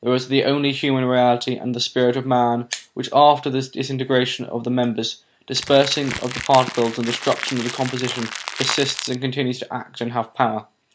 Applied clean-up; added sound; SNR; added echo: none; Crackle; 9 dB; none.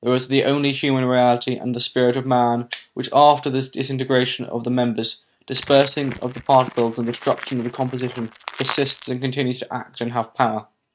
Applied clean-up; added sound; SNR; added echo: neural mask model RNNoise.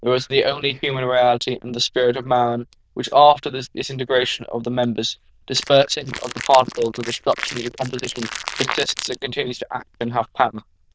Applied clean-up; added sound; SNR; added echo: neural diffusion model UNIVERSE++.